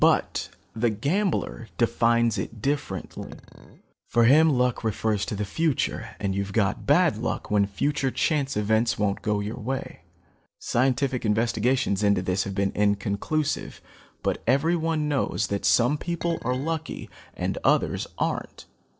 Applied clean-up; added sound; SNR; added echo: neural separator model SepFormer DNS4.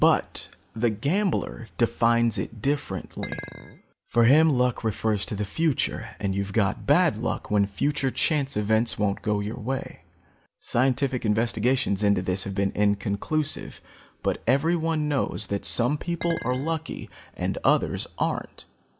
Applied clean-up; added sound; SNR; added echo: none; Chink, clink; 13 dB; none.